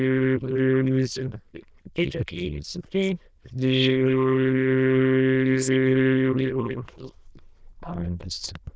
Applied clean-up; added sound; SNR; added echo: neural diffusion model UNIVERSE++.